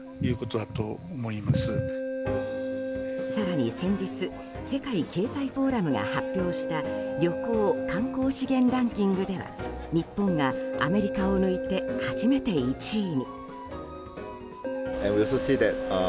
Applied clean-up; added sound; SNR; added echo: none; Keyboard (musical); 6 dB; none.